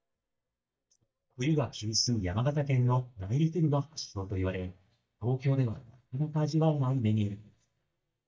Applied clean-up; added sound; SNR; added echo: neural mask model DeepFilterNet 3.